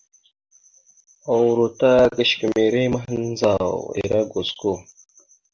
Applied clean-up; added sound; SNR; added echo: none; none; none; none.